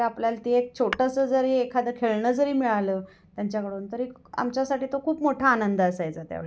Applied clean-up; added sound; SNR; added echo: none; Tap / Glass; 11 dB; none.